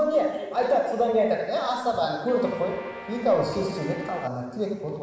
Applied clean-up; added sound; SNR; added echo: none; Guitar; 14 dB; reverberation time 1.3 s.